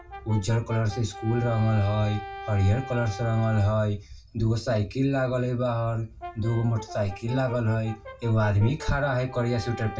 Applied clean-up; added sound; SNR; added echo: none; Brass instrument; 15 dB; reverberation time 0.2 s.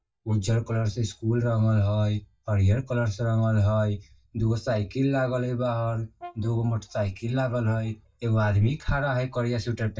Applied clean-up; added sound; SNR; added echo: neural mask model DeepFilterNet 3.